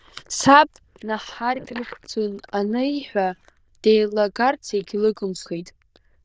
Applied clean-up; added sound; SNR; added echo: neural diffusion model UNIVERSE++.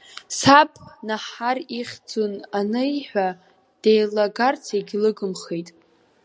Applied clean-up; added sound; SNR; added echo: none; none; none; none.